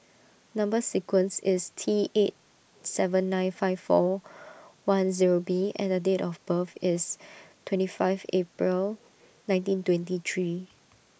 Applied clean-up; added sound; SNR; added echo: none; none; none; none.